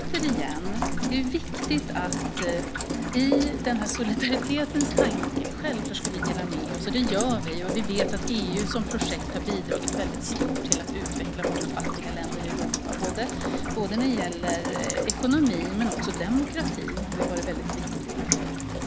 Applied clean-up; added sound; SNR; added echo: none; Rain; -1 dB; none.